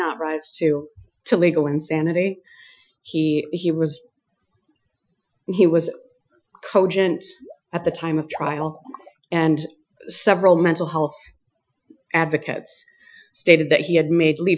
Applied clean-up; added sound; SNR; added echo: classical method Wiener filter.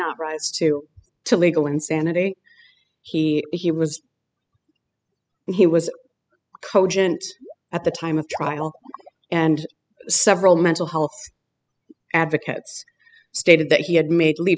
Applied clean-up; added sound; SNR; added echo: classical method spectral subtraction.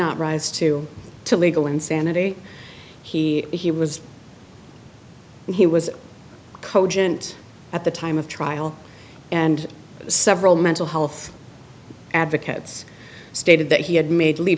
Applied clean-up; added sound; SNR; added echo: none; none; none; none.